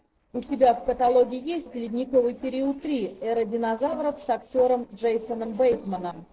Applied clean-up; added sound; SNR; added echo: neural separator model SepFormer DNS4.